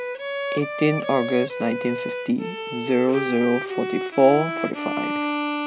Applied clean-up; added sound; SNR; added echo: none; Bowed string instrument; 5 dB; none.